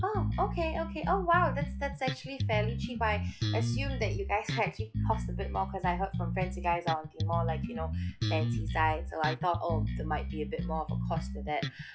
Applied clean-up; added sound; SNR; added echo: classical method log-MMSE.